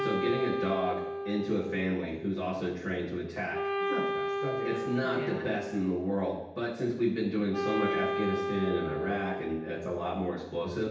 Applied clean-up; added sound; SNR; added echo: none; Wind instrument, woodwind instrument; 3 dB; reverberation time 0.9 s.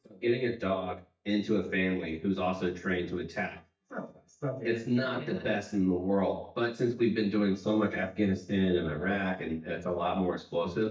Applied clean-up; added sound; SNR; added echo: neural mask model DeepFilterNet 3.